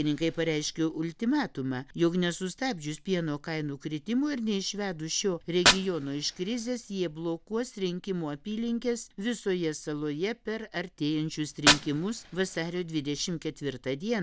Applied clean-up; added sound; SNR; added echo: none; Fire; 6 dB; none.